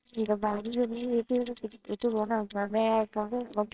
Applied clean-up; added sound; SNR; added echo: neural separator model SepFormer WHAMR!.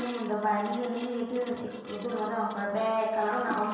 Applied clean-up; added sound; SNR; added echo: none; Toilet flush / Gurgling; 16 dB; reverberation time 1.2 s.